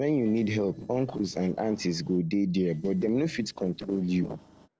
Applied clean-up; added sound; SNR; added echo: neural separator model SepFormer DNS4.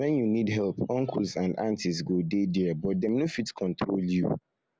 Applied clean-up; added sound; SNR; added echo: none; none; none; none.